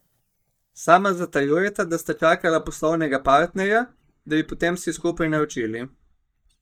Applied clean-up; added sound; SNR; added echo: neural mask model DeepFilterNet 3.